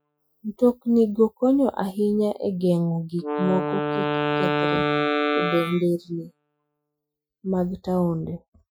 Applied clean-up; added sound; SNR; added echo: classical method Wiener filter.